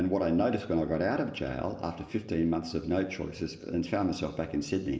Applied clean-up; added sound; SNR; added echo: none; none; none; reverberation time 1.1 s.